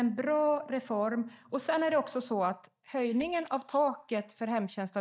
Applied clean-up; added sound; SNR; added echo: neural mask model DeepFilterNet 3.